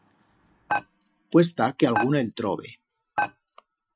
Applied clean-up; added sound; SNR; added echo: classical method Wiener filter.